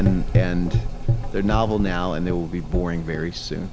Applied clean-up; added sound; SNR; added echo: none; Gurgling / Engine; -1 dB; none.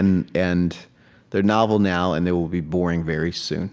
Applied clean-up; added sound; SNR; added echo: none; none; none; none.